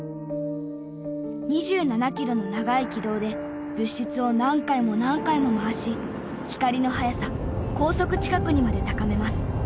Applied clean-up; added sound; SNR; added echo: none; none; none; none.